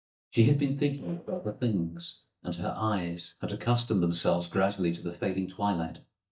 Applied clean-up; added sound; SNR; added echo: neural mask model DeepFilterNet 3.